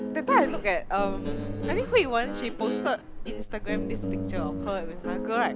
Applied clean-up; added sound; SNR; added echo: none; Buzz + Guitar; 2 dB; none.